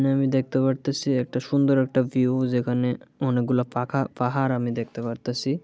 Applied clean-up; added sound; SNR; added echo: none; none; none; none.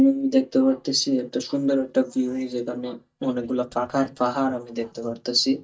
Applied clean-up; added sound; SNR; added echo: neural mask model DeepFilterNet 3.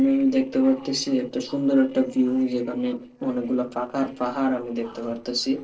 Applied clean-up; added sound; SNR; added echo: neural separator model SepFormer DNS4.